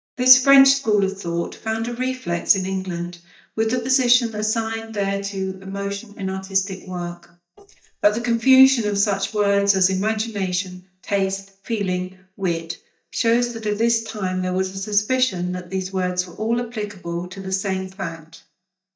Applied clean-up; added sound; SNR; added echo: neural mask model DeepFilterNet 3.